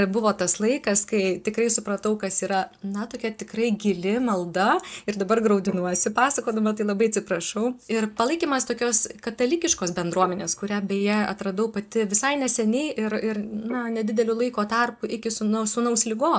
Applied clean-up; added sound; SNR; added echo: neural mask model DeepFilterNet 3.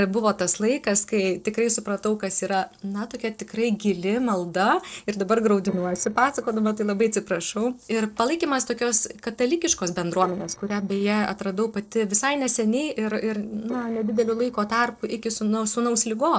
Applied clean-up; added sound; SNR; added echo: neural separator model SepFormer DNS4.